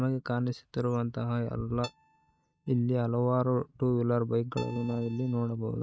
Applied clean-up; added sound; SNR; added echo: neural mask model RNNoise.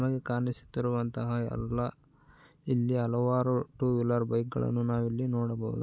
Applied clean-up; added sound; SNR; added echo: none; none; none; none.